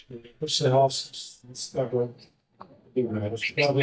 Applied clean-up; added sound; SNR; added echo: neural mask model DeepFilterNet 3.